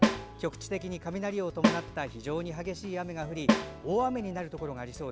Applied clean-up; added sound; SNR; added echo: none; Snare drum; -1 dB; none.